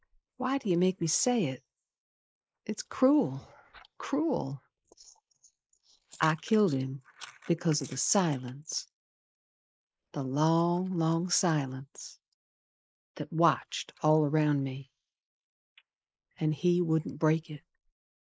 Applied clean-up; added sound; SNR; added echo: neural mask model Resemble Enhance denoiser.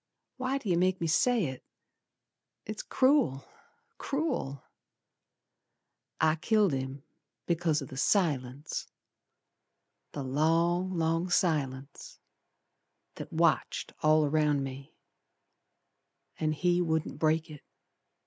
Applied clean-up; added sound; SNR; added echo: none; none; none; none.